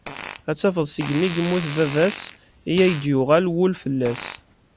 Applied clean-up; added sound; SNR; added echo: none; Fart; 12 dB; none.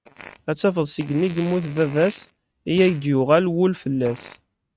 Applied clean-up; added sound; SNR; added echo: neural mask model RNNoise.